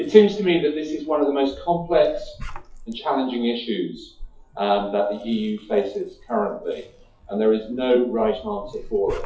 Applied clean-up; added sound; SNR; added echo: classical method WPE with log-MMSE.